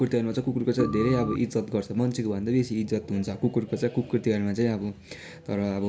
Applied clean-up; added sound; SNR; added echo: none; Organ; 7 dB; none.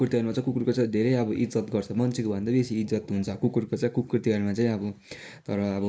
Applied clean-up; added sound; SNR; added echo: neural mask model Resemble Enhance denoiser.